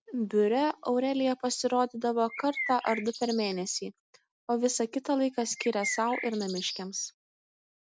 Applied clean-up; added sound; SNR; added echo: none; Bird; 9 dB; none.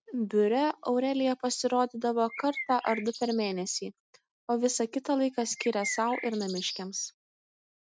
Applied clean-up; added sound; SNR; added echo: neural mask model RNNoise.